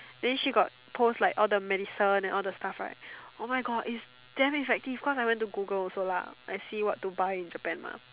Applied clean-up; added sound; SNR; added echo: none; none; none; none.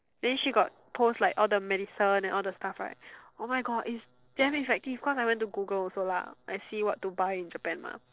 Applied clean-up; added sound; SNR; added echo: neural separator model SepFormer DNS4.